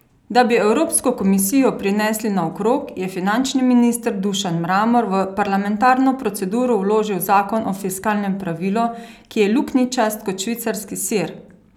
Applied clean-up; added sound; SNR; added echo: none; none; none; none.